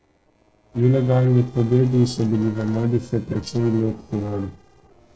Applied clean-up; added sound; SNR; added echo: neural separator model SepFormer DNS4.